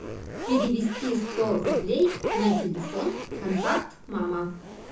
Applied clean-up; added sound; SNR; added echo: none; Zipper (clothing); 5 dB; reverberation time 0.5 s.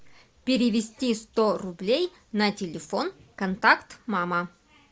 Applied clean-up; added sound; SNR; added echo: none; none; none; none.